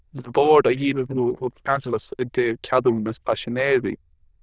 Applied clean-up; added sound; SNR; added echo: neural diffusion model UNIVERSE++.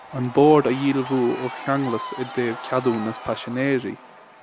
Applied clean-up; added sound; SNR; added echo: none; Crowd / Cheering; 14 dB; none.